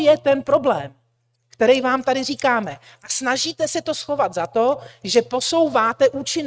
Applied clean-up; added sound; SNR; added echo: neural mask model RNNoise.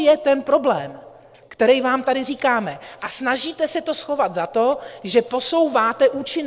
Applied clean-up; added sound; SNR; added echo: neural separator model SepFormer DNS4.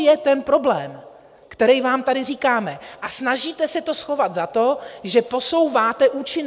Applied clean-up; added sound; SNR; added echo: none; none; none; none.